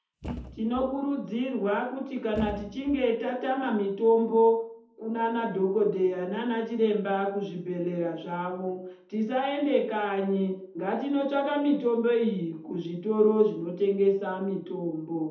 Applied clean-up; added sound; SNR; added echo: none; Thump, thud; 14 dB; reverberation time 0.6 s.